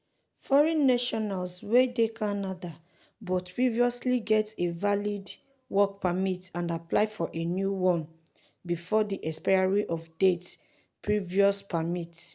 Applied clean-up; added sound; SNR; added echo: none; none; none; none.